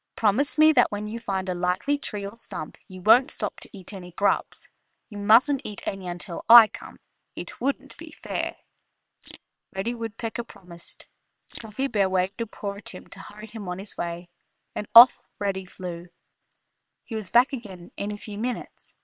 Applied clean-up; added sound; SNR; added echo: neural separator model SepFormer WHAM!.